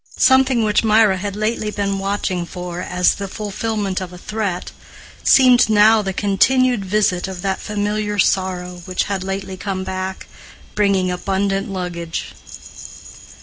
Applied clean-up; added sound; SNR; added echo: none; Rattle; 19 dB; none.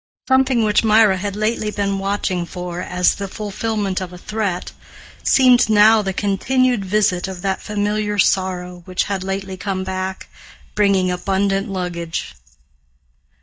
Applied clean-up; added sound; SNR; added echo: neural mask model DeepFilterNet 3.